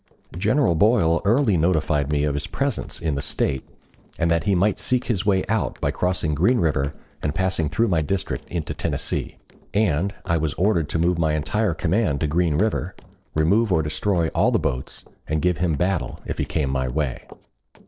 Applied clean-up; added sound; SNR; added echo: neural separator model SepFormer DNS4.